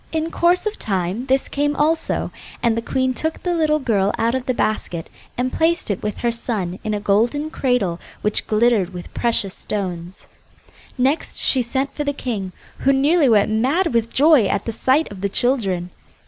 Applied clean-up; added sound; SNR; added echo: none; none; none; none.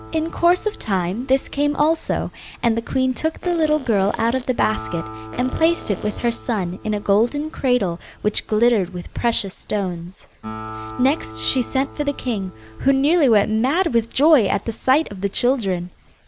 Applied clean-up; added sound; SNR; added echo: none; Acoustic guitar + Fart; 17 dB; none.